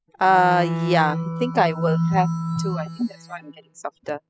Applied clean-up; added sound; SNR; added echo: classical method spectral subtraction.